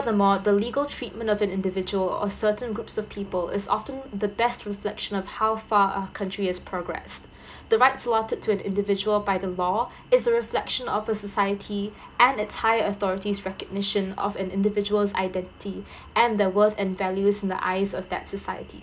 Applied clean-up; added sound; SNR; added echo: none; none; none; none.